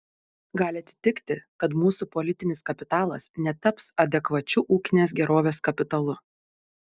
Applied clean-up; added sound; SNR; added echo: none; none; none; none.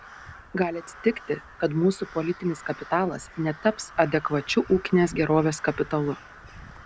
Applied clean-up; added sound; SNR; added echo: none; Crow; 19 dB; none.